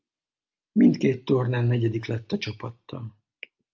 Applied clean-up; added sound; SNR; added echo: none; none; none; none.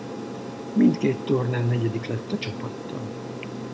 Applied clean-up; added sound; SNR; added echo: none; Aircraft; 8 dB; none.